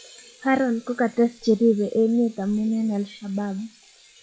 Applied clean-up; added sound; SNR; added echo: classical method log-MMSE.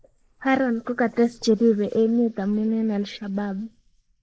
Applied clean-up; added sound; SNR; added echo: neural mask model Resemble Enhance denoiser.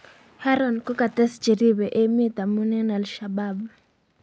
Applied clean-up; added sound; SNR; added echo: none; none; none; none.